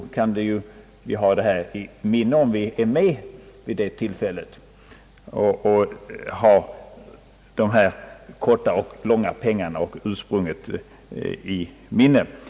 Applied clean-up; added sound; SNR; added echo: none; none; none; none.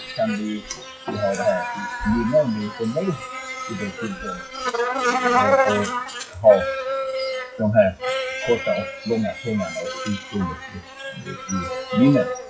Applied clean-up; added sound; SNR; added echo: classical method WPE with log-MMSE.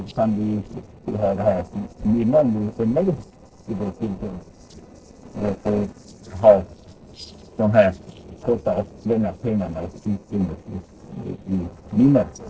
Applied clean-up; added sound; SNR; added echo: neural separator model SepFormer DNS4.